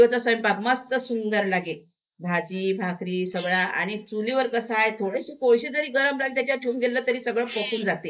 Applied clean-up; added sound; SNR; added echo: neural mask model Resemble Enhance denoiser.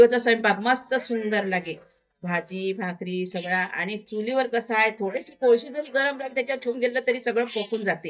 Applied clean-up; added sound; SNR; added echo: neural mask model DeepFilterNet 3.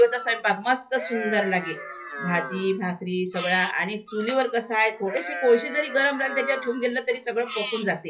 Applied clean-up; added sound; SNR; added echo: classical method log-MMSE.